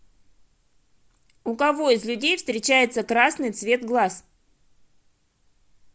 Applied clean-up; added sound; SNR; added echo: none; none; none; none.